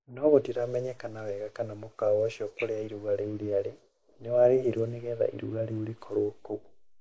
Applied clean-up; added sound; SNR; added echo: neural mask model Resemble Enhance denoiser.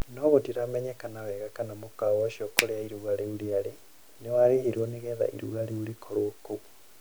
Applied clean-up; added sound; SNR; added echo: none; Finger snapping; -1 dB; none.